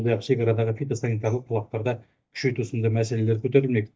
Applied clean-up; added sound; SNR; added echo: neural mask model DeepFilterNet 3.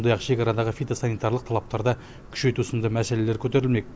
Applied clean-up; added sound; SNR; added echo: none; none; none; none.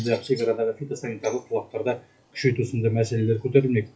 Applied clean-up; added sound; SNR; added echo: classical method WPE with log-MMSE.